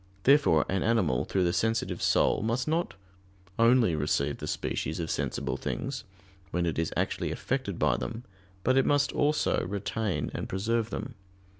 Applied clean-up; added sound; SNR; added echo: none; none; none; none.